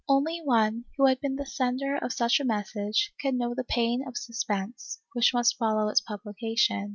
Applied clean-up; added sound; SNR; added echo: none; none; none; none.